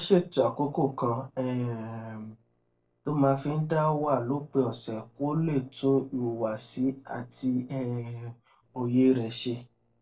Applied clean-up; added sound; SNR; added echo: neural separator model SepFormer DNS4.